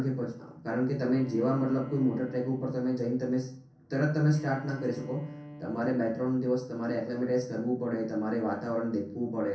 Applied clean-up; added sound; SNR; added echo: none; Bowed string instrument; 17 dB; reverberation time 0.6 s.